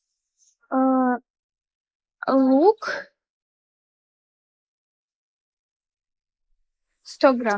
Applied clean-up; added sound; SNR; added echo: neural mask model Resemble Enhance denoiser.